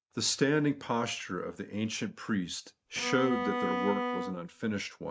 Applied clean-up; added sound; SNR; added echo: neural mask model RNNoise.